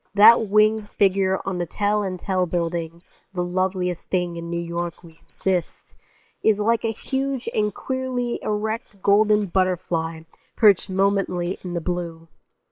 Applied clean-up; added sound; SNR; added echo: neural separator model SepFormer WHAM!.